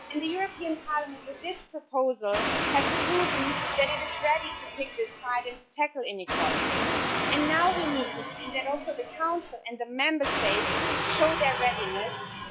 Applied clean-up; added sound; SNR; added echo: classical method log-MMSE.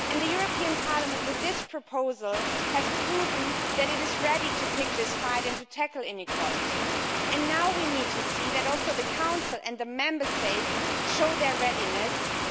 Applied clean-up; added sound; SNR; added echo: none; Water; -1 dB; none.